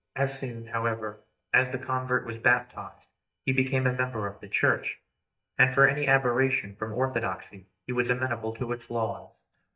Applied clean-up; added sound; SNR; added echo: neural mask model DeepFilterNet 3.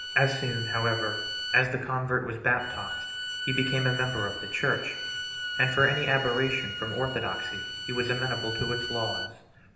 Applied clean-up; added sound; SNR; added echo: none; Bowed string instrument; 6 dB; reverberation time 0.8 s.